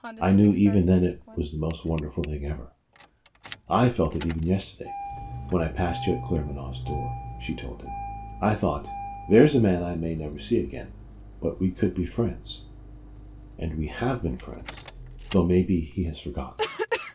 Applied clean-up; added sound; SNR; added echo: none; Engine starting; 12 dB; reverberation time 0.3 s.